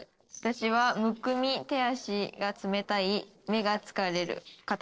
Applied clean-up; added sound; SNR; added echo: neural separator model SepFormer DNS4.